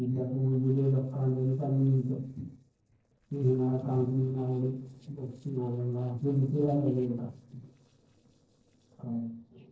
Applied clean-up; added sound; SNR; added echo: neural separator model SepFormer DNS4.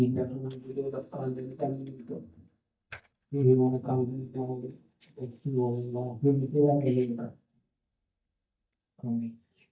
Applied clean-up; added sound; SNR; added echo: neural mask model DeepFilterNet 3.